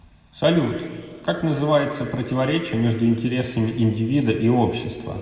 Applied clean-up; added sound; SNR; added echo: none; none; none; reverberation time 1.8 s.